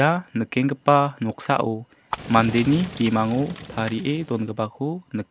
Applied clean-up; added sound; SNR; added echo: none; Fire; 12 dB; none.